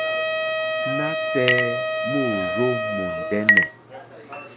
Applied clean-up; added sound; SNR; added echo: none; Chink, clink + Wind instrument, woodwind instrument; -5 dB; none.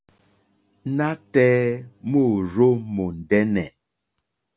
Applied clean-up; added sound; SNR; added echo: none; none; none; none.